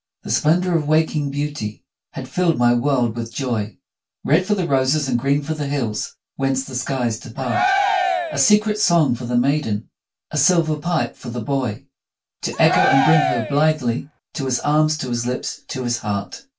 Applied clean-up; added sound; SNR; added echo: none; Cheering; 1 dB; reverberation time 0.2 s.